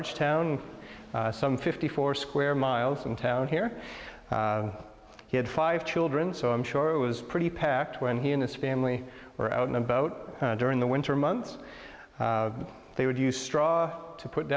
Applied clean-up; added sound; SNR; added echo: none; none; none; none.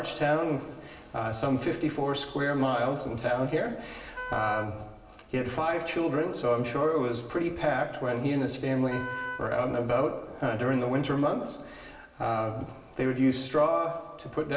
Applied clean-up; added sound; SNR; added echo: none; Wind instrument, woodwind instrument; 11 dB; reverberation time 0.9 s.